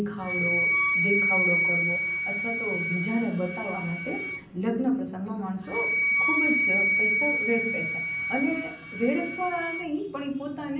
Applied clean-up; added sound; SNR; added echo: none; Wind instrument, woodwind instrument; -2 dB; reverberation time 0.6 s.